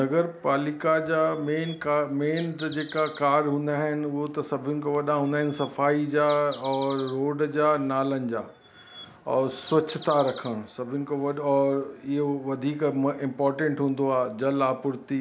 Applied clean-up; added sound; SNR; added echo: none; Bird vocalization, bird call, bird song; 14 dB; none.